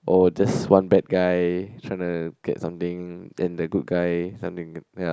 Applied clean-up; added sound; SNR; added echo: none; none; none; none.